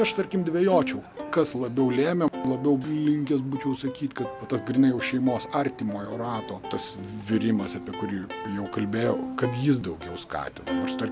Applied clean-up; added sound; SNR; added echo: none; Plucked string instrument; 10 dB; none.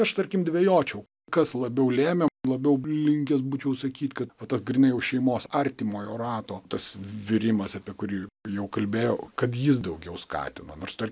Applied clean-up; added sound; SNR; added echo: none; none; none; none.